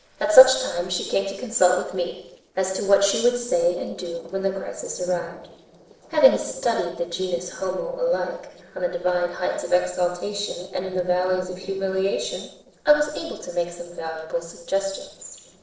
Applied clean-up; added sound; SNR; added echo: neural separator model SepFormer DNS4.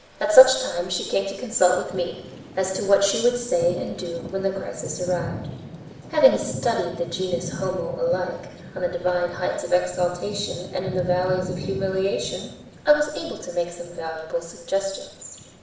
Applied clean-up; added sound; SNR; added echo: none; Thunder / Rain; 13 dB; reverberation time 0.7 s.